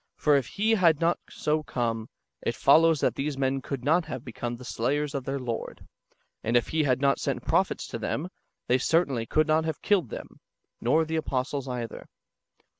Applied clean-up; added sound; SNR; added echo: none; none; none; none.